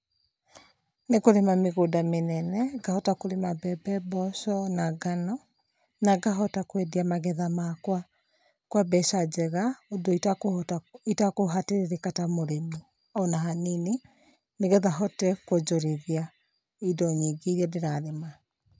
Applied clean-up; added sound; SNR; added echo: none; none; none; none.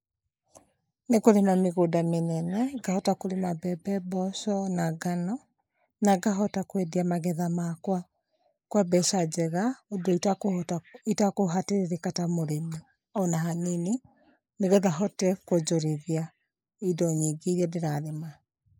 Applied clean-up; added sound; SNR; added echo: neural mask model Resemble Enhance denoiser.